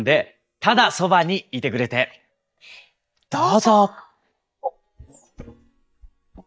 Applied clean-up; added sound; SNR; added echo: neural mask model DeepFilterNet 3.